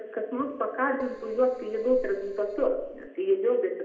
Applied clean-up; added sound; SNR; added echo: none; Keyboard (musical); 15 dB; reverberation time 0.7 s.